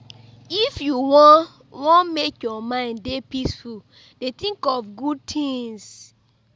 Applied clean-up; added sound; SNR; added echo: none; none; none; none.